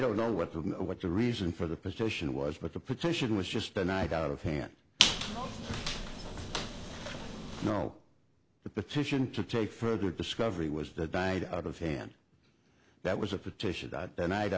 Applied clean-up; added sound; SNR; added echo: none; Squeak; 0 dB; none.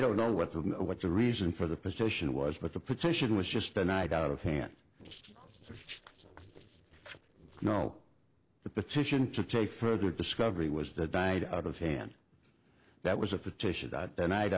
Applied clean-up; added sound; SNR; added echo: neural separator model SepFormer DNS4.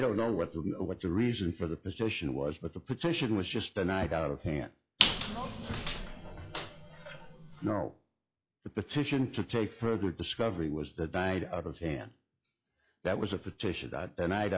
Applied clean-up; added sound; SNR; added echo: classical method log-MMSE.